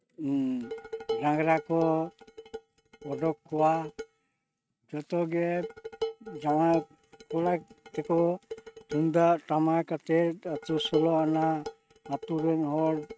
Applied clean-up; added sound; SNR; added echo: neural mask model RNNoise.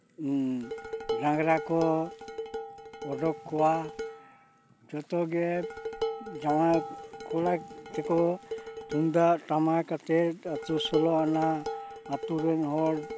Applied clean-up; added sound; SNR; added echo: none; Dishes, pots, and pans; 9 dB; none.